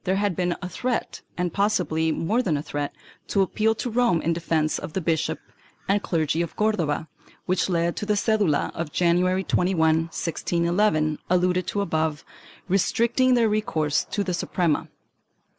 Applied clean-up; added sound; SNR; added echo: none; none; none; none.